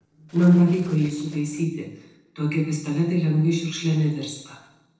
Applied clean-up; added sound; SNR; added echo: neural separator model SepFormer DNS4.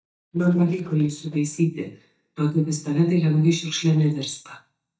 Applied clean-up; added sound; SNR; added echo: neural mask model DeepFilterNet 3.